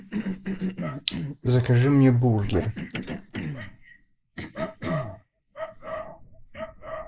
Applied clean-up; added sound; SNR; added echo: neural mask model Resemble Enhance denoiser.